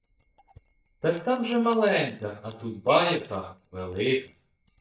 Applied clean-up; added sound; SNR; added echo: neural mask model DeepFilterNet 3.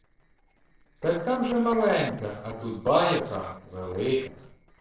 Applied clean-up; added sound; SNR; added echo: neural separator model SepFormer DNS4.